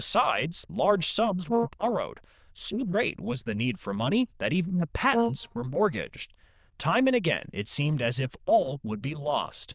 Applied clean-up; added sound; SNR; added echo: neural diffusion model UNIVERSE++.